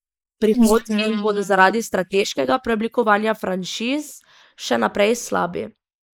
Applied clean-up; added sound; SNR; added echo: neural mask model Resemble Enhance denoiser.